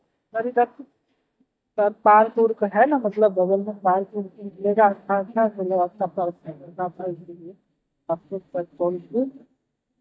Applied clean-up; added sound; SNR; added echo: neural mask model DeepFilterNet 3.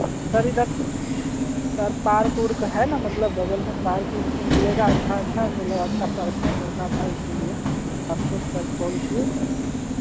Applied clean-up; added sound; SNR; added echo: none; Subway, metro, underground; -2 dB; none.